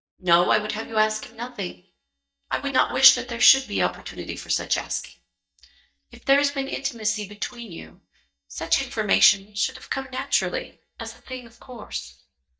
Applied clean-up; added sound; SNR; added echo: neural mask model DeepFilterNet 3.